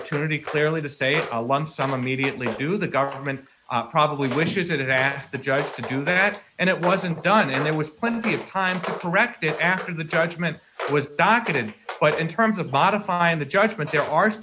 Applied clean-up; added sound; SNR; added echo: none; Walk, footsteps; 12 dB; none.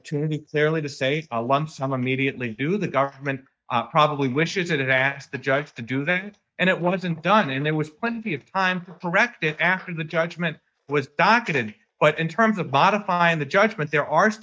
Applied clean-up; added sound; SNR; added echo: neural mask model DeepFilterNet 3.